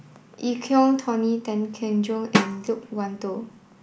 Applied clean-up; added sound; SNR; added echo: none; Drum; 4 dB; none.